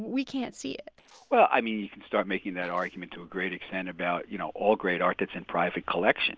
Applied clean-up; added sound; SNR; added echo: neural separator model SepFormer DNS4.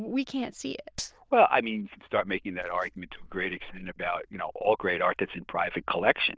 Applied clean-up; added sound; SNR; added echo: neural diffusion model UNIVERSE++.